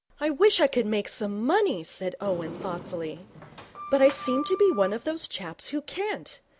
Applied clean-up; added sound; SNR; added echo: none; Sliding door; 12 dB; none.